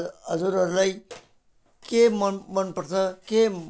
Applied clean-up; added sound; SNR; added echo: none; none; none; none.